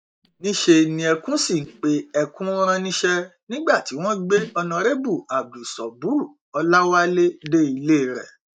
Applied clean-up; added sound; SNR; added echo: neural mask model DeepFilterNet 3.